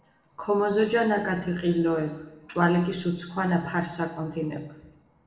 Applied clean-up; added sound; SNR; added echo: none; none; none; reverberation time 0.9 s.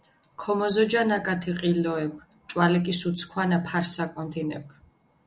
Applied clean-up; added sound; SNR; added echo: none; none; none; none.